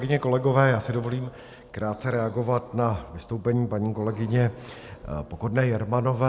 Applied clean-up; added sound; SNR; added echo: none; none; none; none.